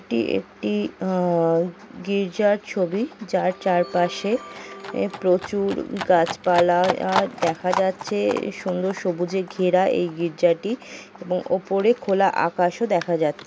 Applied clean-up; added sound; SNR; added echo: none; Livestock, farm animals, working animals; 14 dB; none.